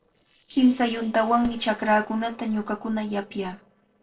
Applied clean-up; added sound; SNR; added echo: neural separator model SepFormer DNS4.